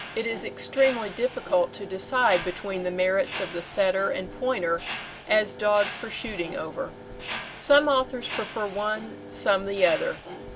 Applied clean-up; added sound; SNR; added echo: none; Mechanisms; 12 dB; none.